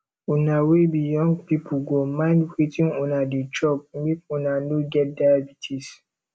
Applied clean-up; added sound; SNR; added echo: none; none; none; none.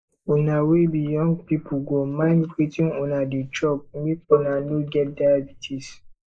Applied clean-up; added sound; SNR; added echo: neural mask model Resemble Enhance denoiser.